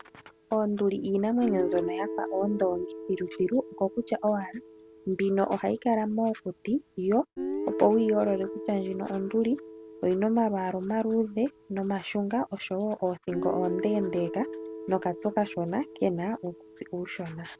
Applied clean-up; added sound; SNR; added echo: none; Guitar; 10 dB; none.